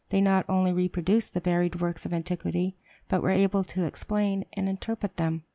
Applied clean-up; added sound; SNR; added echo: none; none; none; none.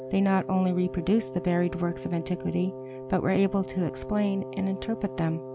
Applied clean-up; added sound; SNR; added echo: none; Wind instrument, woodwind instrument; 11 dB; none.